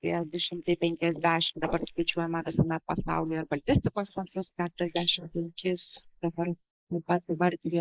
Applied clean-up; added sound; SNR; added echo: neural mask model Resemble Enhance denoiser.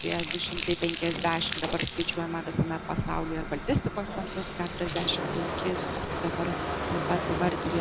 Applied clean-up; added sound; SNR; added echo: none; Bathtub (filling or washing); 2 dB; none.